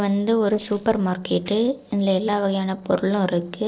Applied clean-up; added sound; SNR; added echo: neural separator model SepFormer DNS4.